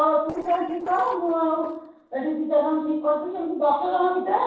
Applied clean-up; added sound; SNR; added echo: neural separator model SepFormer DNS4.